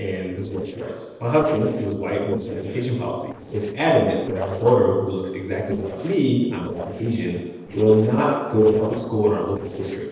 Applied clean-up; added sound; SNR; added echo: neural separator model SepFormer DNS4.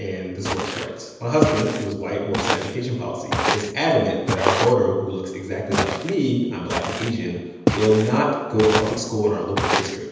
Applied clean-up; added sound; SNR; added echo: none; Walk, footsteps; 4 dB; reverberation time 1.1 s.